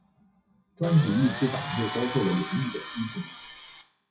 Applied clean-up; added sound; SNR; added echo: classical method WPE with log-MMSE.